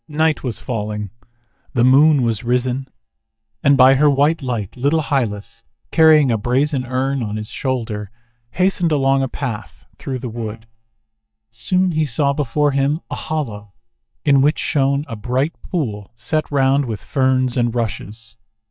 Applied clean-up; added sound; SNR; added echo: neural mask model DeepFilterNet 3.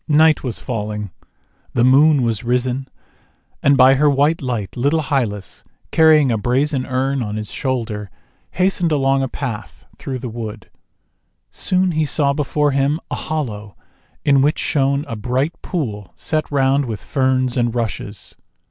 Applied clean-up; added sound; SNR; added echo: none; none; none; none.